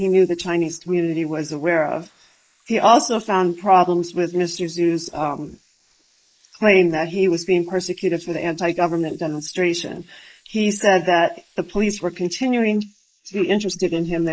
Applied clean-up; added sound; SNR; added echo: neural mask model Resemble Enhance denoiser.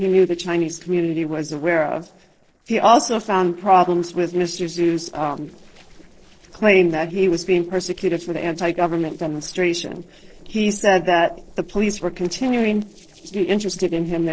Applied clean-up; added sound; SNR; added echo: neural separator model SepFormer DNS4.